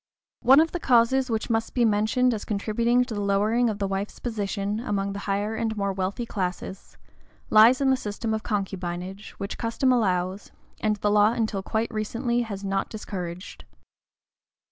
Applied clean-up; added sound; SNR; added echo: none; none; none; none.